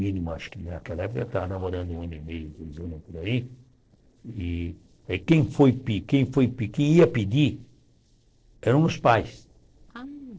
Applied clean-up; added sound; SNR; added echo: neural separator model SepFormer DNS4.